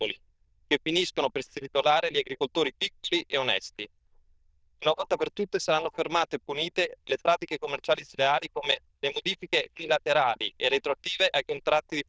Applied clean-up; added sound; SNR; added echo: neural diffusion model UNIVERSE++.